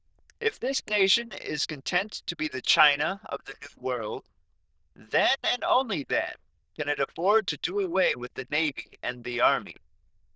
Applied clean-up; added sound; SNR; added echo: neural diffusion model UNIVERSE++.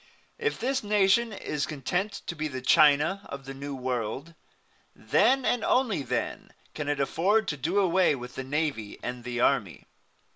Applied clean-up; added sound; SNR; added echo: none; none; none; none.